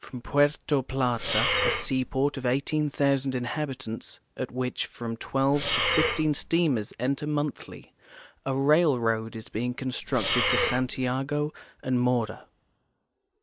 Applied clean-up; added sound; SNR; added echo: none; Breathing; 0 dB; none.